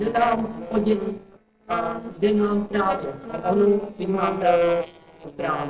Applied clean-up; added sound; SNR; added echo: neural separator model SepFormer DNS4.